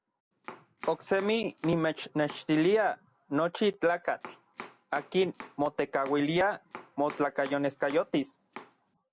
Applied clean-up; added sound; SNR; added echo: none; Domestic sounds, home sounds; 19 dB; none.